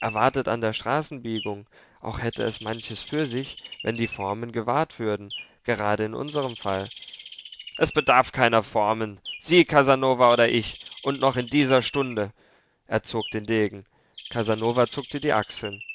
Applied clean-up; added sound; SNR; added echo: none; Bird; 18 dB; none.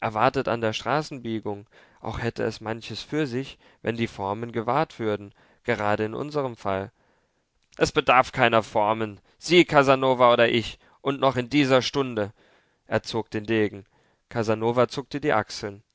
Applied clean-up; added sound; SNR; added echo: none; none; none; none.